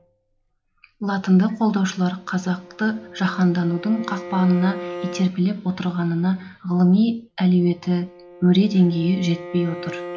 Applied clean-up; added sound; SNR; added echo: none; Bowed string instrument; 16 dB; none.